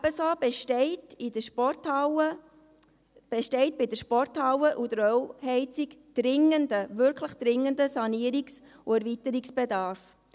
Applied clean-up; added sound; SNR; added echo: none; none; none; none.